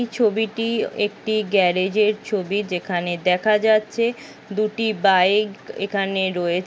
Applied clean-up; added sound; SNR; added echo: none; none; none; none.